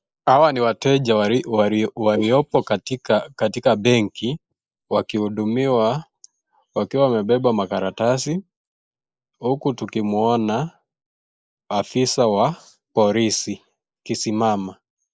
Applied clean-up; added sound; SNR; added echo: neural mask model Resemble Enhance denoiser.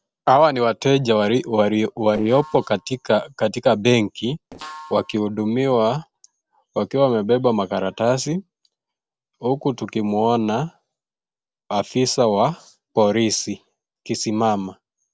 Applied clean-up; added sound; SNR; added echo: neural separator model SepFormer DNS4.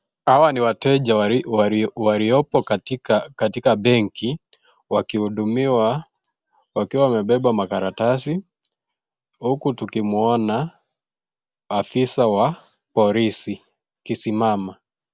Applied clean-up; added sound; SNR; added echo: none; none; none; none.